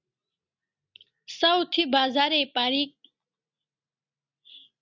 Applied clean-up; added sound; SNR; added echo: none; none; none; none.